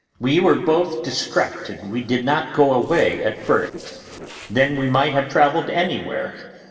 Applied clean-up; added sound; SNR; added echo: neural separator model SepFormer DNS4.